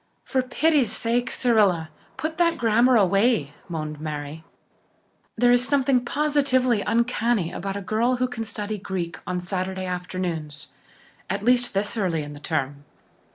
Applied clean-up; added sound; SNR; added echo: none; none; none; none.